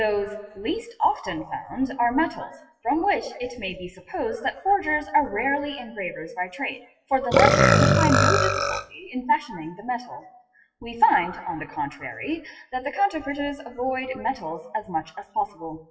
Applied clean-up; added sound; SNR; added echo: classical method WPE with log-MMSE.